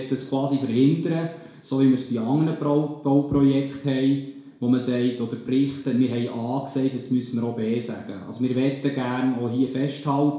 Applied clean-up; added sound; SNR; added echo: none; none; none; reverberation time 0.6 s.